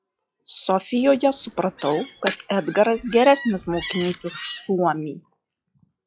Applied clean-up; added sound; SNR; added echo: classical method log-MMSE.